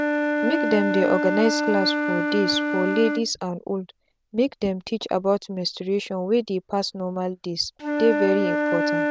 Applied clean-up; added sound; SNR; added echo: none; Wind instrument, woodwind instrument; 2 dB; none.